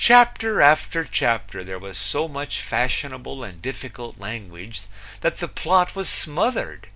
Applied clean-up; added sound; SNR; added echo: none; none; none; none.